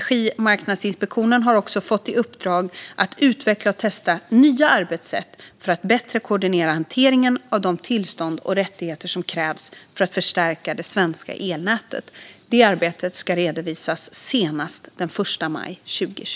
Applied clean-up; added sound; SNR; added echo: none; none; none; none.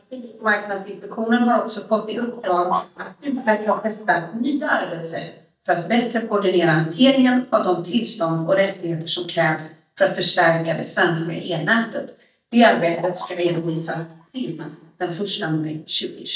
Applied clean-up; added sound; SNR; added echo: neural mask model DeepFilterNet 3.